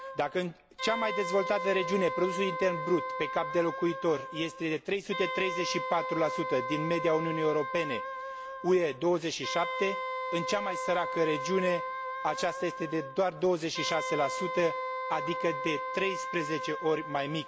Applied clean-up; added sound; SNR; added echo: none; Wind instrument, woodwind instrument; 5 dB; none.